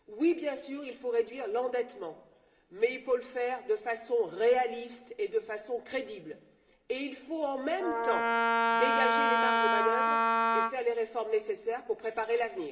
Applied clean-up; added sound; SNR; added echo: none; Wind instrument, woodwind instrument; -5 dB; reverberation time 0.9 s.